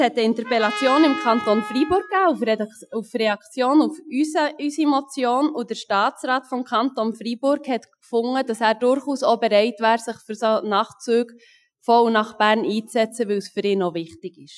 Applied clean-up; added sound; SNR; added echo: classical method Wiener filter.